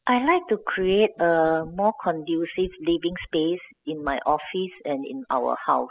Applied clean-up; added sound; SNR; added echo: classical method spectral subtraction.